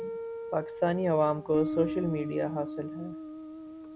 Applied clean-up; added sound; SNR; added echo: none; Guitar; 6 dB; none.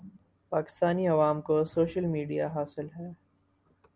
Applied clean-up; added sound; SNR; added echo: none; none; none; none.